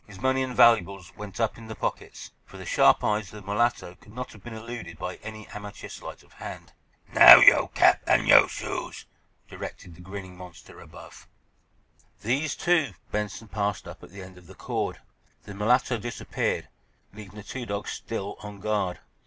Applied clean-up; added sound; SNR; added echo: none; none; none; none.